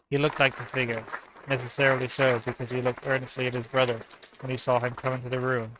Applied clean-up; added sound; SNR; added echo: neural mask model RNNoise.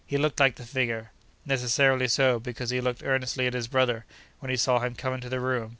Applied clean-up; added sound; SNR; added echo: none; none; none; none.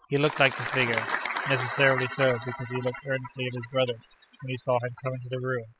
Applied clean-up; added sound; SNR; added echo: classical method spectral subtraction.